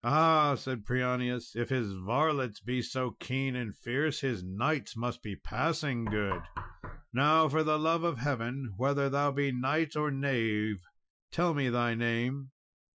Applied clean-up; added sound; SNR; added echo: classical method Wiener filter.